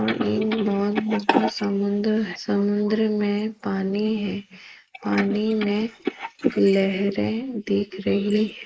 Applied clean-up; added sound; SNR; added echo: neural mask model Resemble Enhance denoiser.